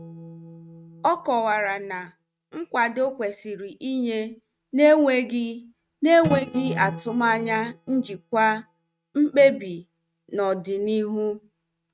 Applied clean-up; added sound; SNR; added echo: neural mask model RNNoise.